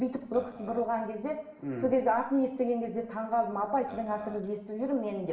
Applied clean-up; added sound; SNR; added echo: none; Burping, eructation; 17 dB; reverberation time 0.8 s.